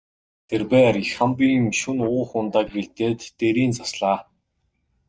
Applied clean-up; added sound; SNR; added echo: neural mask model DeepFilterNet 3.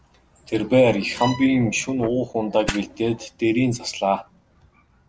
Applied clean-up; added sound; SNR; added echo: none; Bowed string instrument + Fire; 16 dB; none.